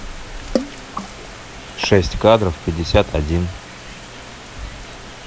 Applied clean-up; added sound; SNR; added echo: none; Rain + Water / Splash, splatter; 10 dB; none.